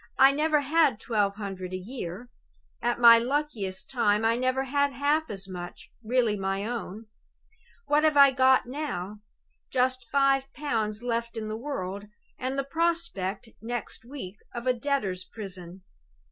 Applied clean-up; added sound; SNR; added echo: none; none; none; none.